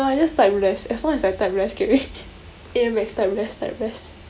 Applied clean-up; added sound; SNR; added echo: none; none; none; none.